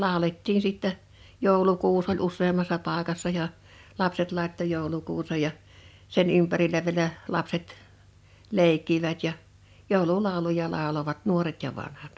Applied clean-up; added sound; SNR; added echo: none; none; none; none.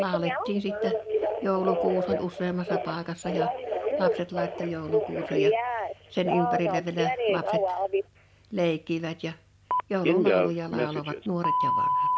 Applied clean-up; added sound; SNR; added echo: none; Telephone; -3 dB; none.